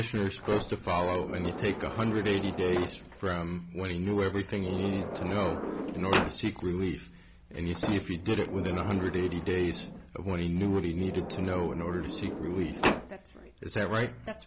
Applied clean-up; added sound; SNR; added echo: none; Sliding door; 6 dB; none.